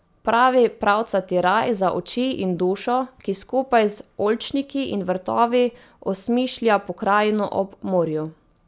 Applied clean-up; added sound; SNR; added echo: none; none; none; none.